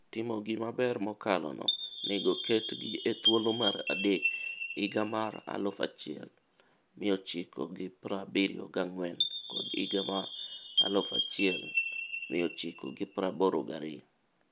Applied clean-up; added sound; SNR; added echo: none; Chime; -4 dB; none.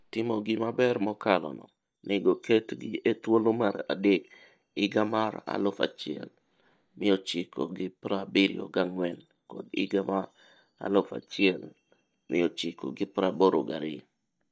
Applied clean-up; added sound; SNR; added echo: neural mask model DeepFilterNet 3.